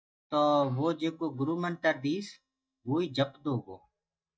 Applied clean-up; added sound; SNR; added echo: neural mask model DeepFilterNet 3.